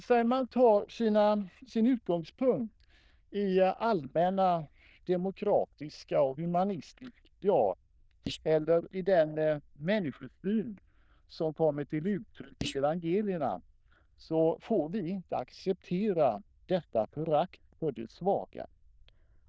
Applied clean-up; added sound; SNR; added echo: neural diffusion model UNIVERSE++.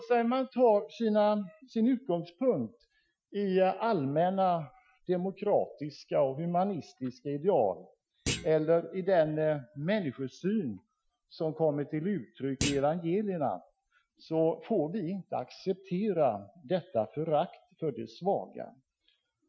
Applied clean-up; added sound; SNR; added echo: classical method Wiener filter.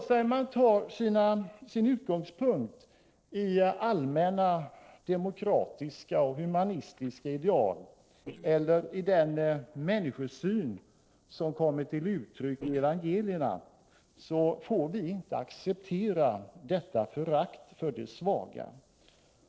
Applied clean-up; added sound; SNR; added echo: neural separator model SepFormer DNS4.